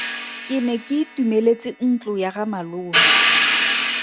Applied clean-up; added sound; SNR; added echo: none; Hi-hat; -3 dB; none.